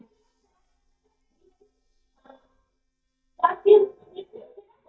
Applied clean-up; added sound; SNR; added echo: neural mask model DeepFilterNet 3.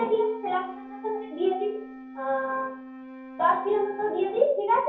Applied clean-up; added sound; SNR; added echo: none; Wind instrument, woodwind instrument; 16 dB; reverberation time 0.6 s.